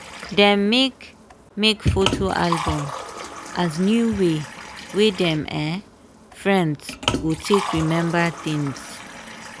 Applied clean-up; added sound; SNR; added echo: none; Liquid; 10 dB; none.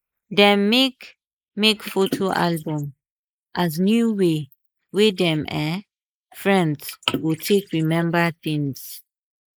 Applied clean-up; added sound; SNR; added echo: neural mask model Resemble Enhance denoiser.